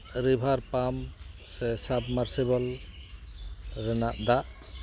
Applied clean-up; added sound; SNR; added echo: none; none; none; none.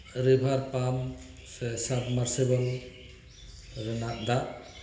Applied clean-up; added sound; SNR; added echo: none; none; none; reverberation time 1.4 s.